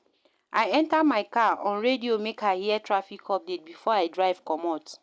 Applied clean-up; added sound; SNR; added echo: none; none; none; none.